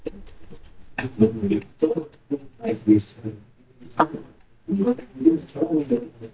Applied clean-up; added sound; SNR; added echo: neural mask model DeepFilterNet 3.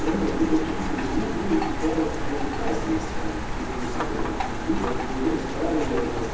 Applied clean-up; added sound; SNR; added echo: none; Rain; 0 dB; reverberation time 1.1 s.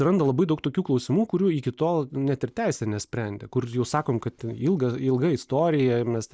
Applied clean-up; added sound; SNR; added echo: none; none; none; none.